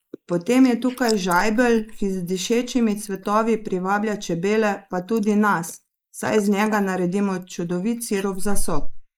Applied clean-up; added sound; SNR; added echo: neural mask model Resemble Enhance denoiser.